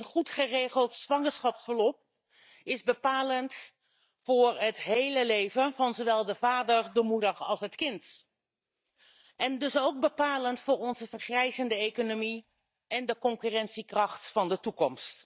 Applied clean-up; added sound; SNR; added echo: neural mask model DeepFilterNet 3.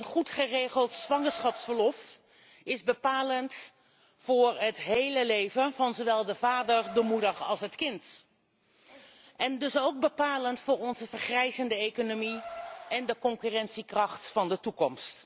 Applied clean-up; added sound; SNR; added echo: none; Car; 20 dB; none.